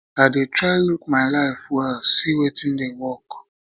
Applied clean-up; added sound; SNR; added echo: none; none; none; none.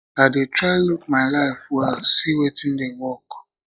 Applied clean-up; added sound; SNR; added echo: classical method log-MMSE.